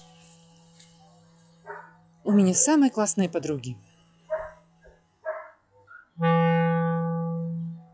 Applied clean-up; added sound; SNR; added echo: classical method log-MMSE.